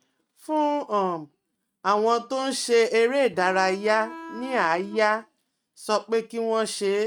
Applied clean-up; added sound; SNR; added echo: neural mask model RNNoise.